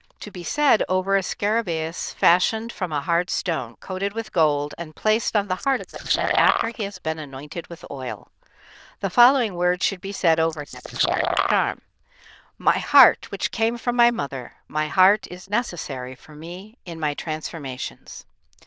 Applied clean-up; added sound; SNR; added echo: neural diffusion model UNIVERSE++.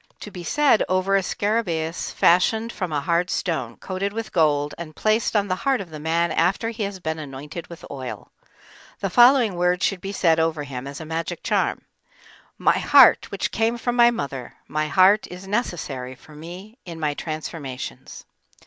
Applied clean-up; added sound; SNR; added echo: none; none; none; none.